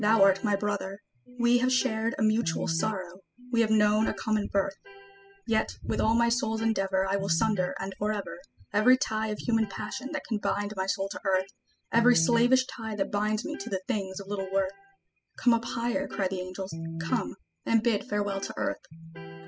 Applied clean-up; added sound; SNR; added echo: classical method spectral subtraction.